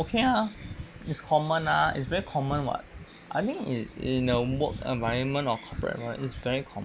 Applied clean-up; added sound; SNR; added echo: none; none; none; none.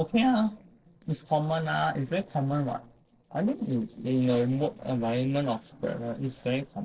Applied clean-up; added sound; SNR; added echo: neural separator model SepFormer DNS4.